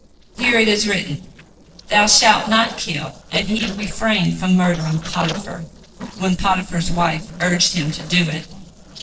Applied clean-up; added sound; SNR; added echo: neural separator model SepFormer DNS4.